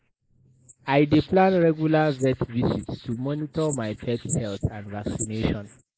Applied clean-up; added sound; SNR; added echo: neural mask model Resemble Enhance denoiser.